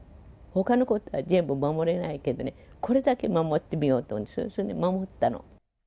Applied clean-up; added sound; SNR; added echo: none; none; none; none.